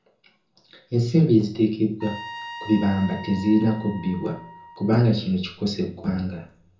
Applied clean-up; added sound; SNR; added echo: none; Trumpet; 16 dB; reverberation time 0.6 s.